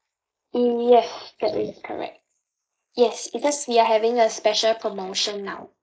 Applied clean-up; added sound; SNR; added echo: neural mask model Resemble Enhance denoiser.